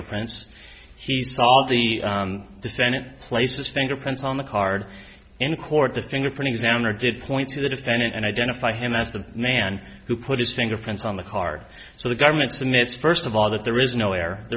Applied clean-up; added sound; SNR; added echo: none; none; none; none.